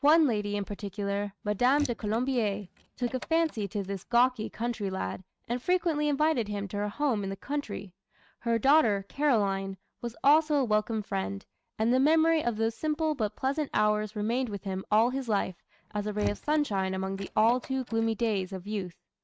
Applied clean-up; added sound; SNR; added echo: neural mask model RNNoise.